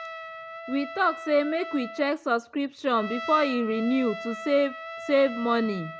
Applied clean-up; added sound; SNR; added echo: none; Trumpet; 12 dB; none.